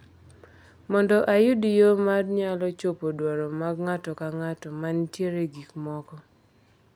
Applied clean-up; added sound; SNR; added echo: none; none; none; none.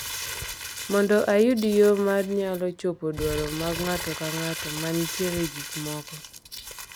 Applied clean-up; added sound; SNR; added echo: none; Crumpling, crinkling; 10 dB; none.